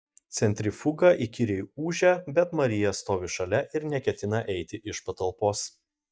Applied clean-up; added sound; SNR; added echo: neural mask model DeepFilterNet 3.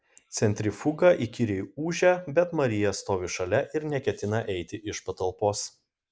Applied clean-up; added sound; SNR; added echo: none; none; none; none.